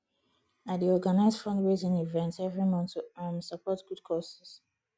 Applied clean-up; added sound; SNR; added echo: none; none; none; none.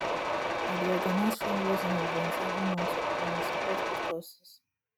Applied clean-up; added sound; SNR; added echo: none; Mechanisms; -4 dB; none.